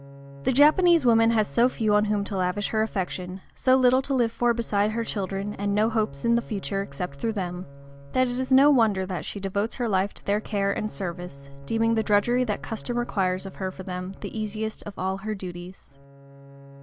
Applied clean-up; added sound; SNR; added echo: none; Bowed string instrument; 19 dB; none.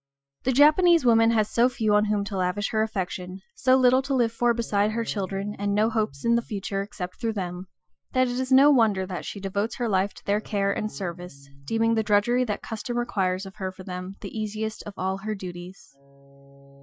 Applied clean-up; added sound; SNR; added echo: classical method Wiener filter.